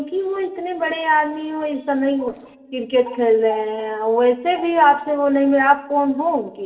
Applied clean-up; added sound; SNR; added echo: neural separator model SepFormer DNS4.